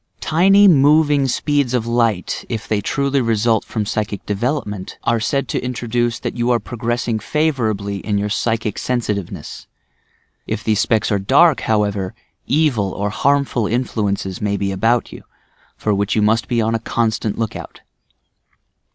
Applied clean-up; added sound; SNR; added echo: none; none; none; none.